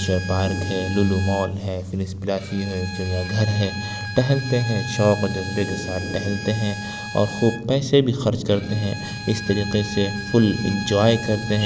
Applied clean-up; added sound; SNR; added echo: none; Bowed string instrument; 12 dB; none.